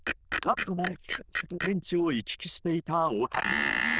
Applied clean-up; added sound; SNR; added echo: neural diffusion model UNIVERSE++.